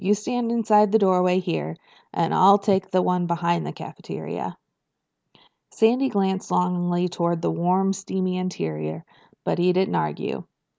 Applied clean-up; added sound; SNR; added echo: none; none; none; none.